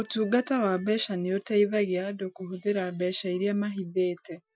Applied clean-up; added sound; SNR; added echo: classical method Wiener filter.